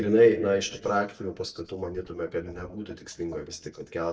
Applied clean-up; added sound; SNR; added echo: neural mask model DeepFilterNet 3.